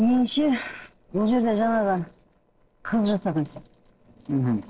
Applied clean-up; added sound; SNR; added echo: neural separator model SepFormer DNS4.